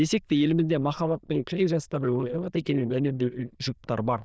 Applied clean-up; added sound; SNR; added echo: neural diffusion model UNIVERSE++.